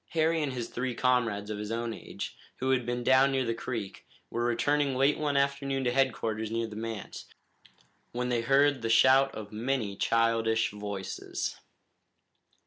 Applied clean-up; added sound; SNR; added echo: none; none; none; none.